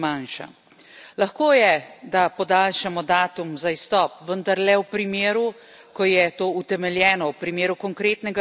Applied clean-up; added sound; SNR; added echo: none; none; none; none.